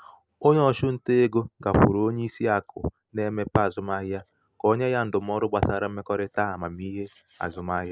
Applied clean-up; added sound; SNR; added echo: none; none; none; none.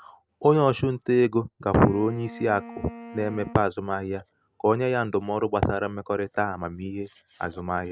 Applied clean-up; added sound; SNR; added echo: none; Wind instrument, woodwind instrument; 18 dB; none.